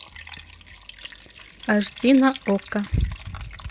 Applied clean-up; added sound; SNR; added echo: none; Liquid; 17 dB; none.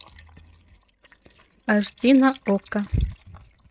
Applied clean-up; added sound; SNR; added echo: neural mask model RNNoise.